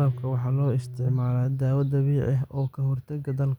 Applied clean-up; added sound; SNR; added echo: none; Guitar; 15 dB; none.